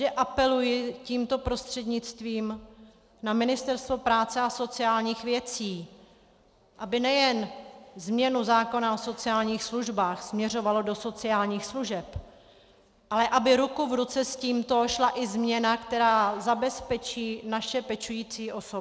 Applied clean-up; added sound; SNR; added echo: none; none; none; none.